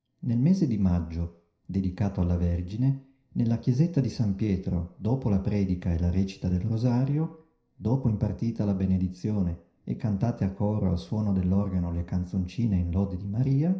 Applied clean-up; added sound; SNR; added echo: none; none; none; reverberation time 0.5 s.